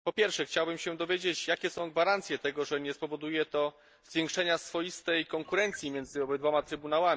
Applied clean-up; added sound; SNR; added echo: neural mask model DeepFilterNet 3.